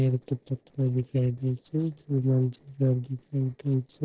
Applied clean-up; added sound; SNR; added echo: neural separator model SepFormer DNS4.